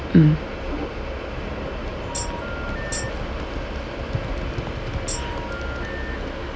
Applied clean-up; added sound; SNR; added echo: none; Telephone + Tambourine; 10 dB; none.